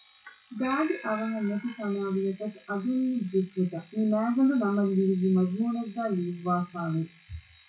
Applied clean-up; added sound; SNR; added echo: classical method WPE with log-MMSE.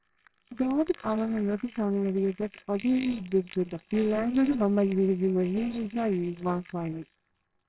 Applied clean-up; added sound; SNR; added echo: neural separator model SepFormer WHAMR!.